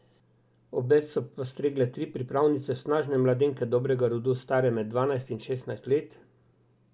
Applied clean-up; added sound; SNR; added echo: none; none; none; none.